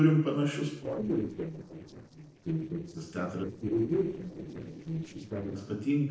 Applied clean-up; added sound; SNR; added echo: neural separator model SepFormer DNS4.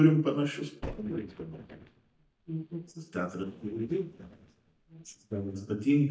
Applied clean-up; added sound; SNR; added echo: neural mask model DeepFilterNet 3.